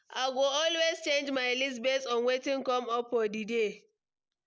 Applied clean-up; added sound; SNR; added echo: none; none; none; none.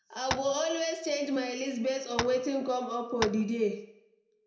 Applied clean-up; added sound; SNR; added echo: none; Tap; 6 dB; reverberation time 0.6 s.